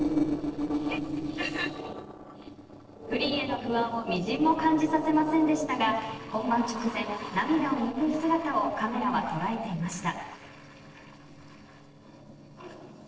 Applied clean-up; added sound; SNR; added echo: neural separator model SepFormer DNS4.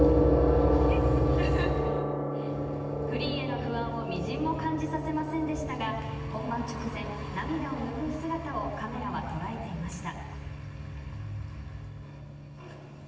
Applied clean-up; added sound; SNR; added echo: none; Gong; 0 dB; reverberation time 1.4 s.